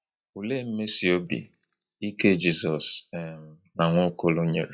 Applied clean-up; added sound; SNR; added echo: classical method log-MMSE.